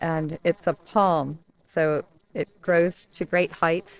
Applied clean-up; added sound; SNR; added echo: neural separator model SepFormer DNS4.